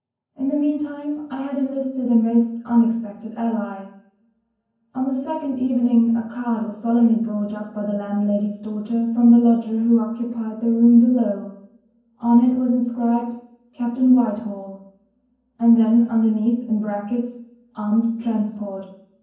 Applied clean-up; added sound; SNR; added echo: none; none; none; reverberation time 0.9 s.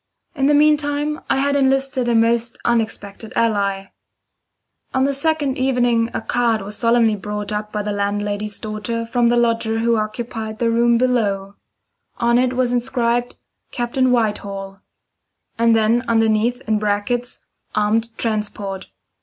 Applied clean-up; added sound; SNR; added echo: none; none; none; none.